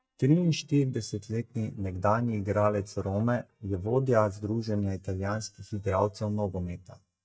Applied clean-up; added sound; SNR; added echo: neural mask model DeepFilterNet 3.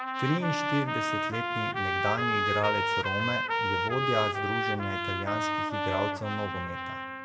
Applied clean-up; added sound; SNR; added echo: none; Trumpet; -3 dB; reverberation time 1.0 s.